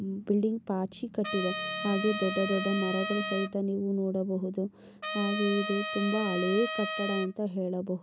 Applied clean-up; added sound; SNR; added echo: none; Trumpet; 5 dB; none.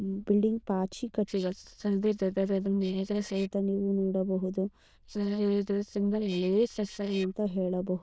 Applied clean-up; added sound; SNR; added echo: neural diffusion model UNIVERSE++.